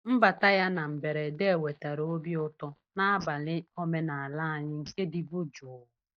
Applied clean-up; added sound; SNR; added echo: neural mask model DeepFilterNet 3.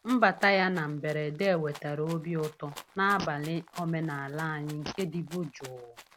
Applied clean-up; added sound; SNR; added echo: none; Fart + Rattle (instrument); 18 dB; none.